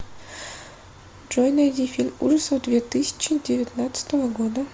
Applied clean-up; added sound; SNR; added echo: none; none; none; none.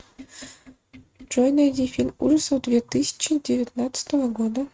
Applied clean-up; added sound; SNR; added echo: neural mask model RNNoise.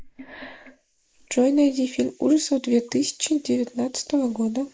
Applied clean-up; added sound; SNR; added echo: neural mask model Resemble Enhance denoiser.